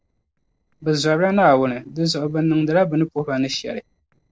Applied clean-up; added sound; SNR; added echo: neural separator model SepFormer DNS4.